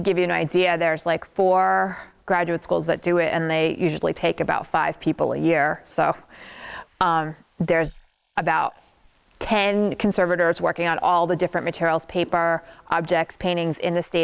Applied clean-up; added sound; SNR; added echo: neural mask model Resemble Enhance denoiser.